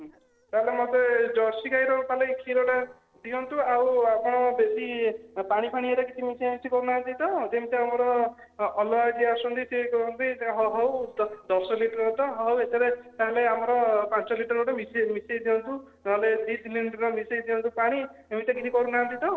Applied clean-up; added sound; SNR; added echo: neural separator model SepFormer DNS4.